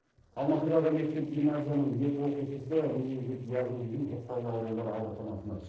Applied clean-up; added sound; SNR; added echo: neural separator model SepFormer DNS4.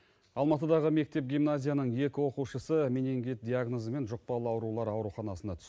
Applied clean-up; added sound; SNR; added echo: none; none; none; none.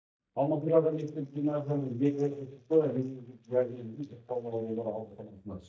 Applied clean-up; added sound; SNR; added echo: neural mask model DeepFilterNet 3.